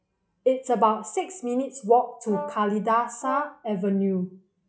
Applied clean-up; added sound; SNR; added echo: classical method log-MMSE.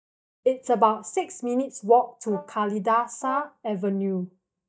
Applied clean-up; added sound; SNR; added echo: neural mask model DeepFilterNet 3.